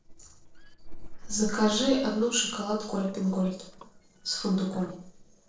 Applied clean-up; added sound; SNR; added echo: neural separator model SepFormer DNS4.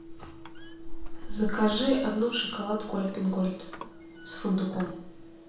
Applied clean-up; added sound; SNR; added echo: none; Squeak; 7 dB; reverberation time 0.6 s.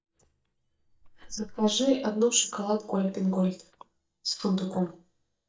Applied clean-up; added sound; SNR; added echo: neural mask model DeepFilterNet 3.